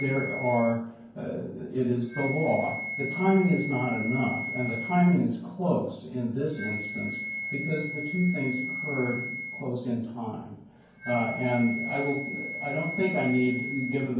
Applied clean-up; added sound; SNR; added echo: none; Wind instrument, woodwind instrument; 8 dB; reverberation time 0.9 s.